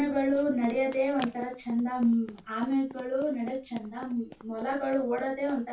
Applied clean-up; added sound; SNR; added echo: none; Run; 19 dB; reverberation time 0.2 s.